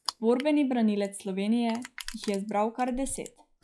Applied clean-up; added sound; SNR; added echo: classical method log-MMSE.